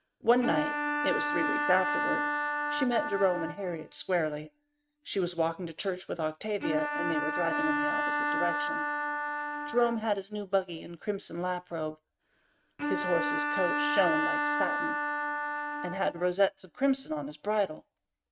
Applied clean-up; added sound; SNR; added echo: neural mask model RNNoise.